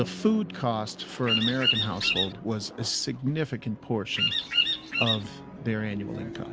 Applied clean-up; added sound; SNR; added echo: none; Bird vocalization, bird call, bird song; -3 dB; none.